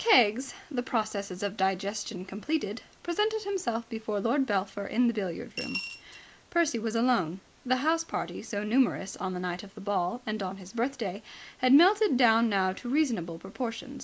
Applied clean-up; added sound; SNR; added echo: none; Coin (dropping) / Glass; 10 dB; none.